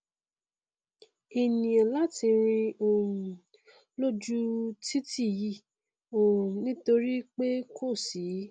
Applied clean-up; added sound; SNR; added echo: none; none; none; none.